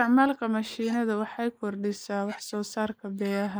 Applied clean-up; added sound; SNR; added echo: neural mask model Resemble Enhance denoiser.